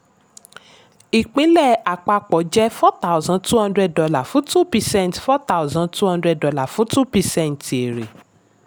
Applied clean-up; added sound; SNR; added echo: none; none; none; none.